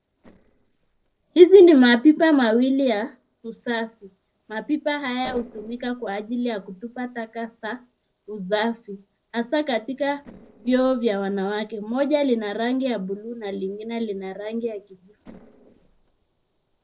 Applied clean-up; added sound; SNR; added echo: neural separator model SepFormer DNS4.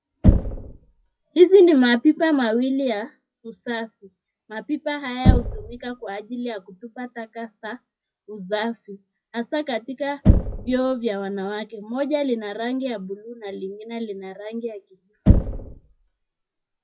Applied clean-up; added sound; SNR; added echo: classical method WPE with log-MMSE.